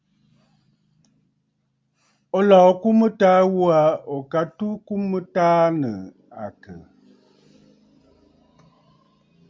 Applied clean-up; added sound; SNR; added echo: none; none; none; none.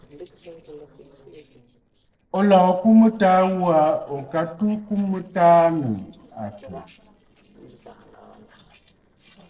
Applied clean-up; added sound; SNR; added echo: neural separator model SepFormer DNS4.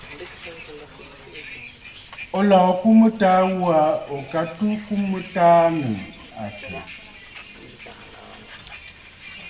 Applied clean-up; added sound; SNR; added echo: none; Bus; 18 dB; reverberation time 0.6 s.